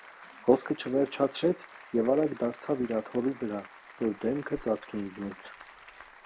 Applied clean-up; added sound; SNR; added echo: none; Applause; 19 dB; none.